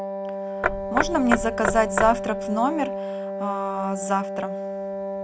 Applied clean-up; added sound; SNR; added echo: none; Knock / Wood + Wind instrument, woodwind instrument; 2 dB; none.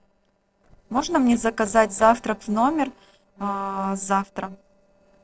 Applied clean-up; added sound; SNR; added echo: neural separator model SepFormer DNS4.